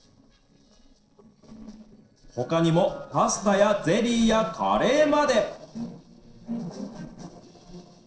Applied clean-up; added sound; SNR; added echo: neural separator model SepFormer DNS4.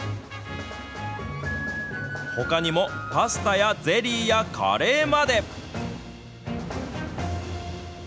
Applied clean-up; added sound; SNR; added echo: none; none; none; none.